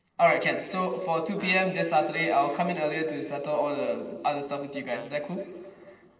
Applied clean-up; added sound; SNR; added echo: neural separator model SepFormer DNS4.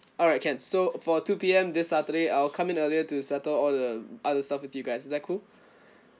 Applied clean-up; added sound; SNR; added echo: none; none; none; none.